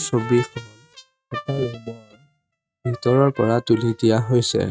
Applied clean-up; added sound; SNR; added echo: neural mask model RNNoise.